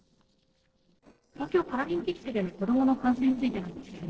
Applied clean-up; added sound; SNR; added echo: neural separator model SepFormer DNS4.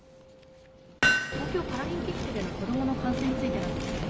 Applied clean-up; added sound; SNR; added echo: none; Hammer; -1 dB; none.